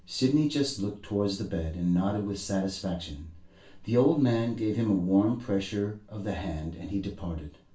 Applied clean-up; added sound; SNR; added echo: none; none; none; reverberation time 0.3 s.